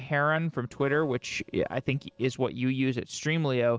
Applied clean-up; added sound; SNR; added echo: neural separator model SepFormer DNS4.